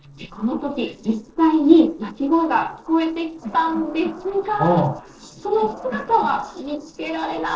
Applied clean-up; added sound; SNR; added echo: neural separator model SepFormer DNS4.